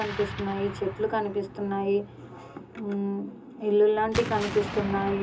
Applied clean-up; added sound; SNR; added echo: none; Explosion; 10 dB; reverberation time 0.2 s.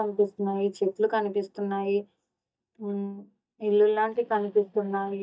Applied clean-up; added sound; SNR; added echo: neural mask model DeepFilterNet 3.